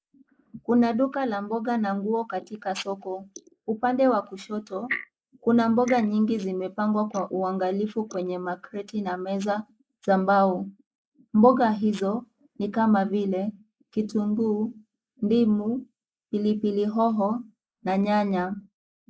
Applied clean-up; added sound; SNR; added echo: neural mask model Resemble Enhance denoiser.